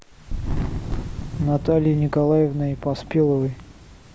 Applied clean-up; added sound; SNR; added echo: none; Thunder; 7 dB; none.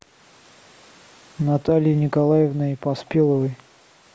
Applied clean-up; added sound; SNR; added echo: none; none; none; none.